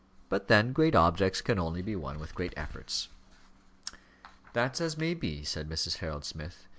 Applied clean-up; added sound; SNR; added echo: none; none; none; none.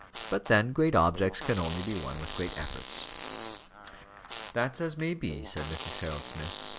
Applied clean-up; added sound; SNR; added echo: none; Fart; 8 dB; none.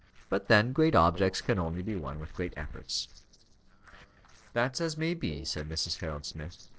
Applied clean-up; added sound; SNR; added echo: neural separator model SepFormer DNS4.